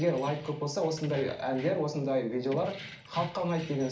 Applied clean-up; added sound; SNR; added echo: none; Keys jangling; 17 dB; reverberation time 0.4 s.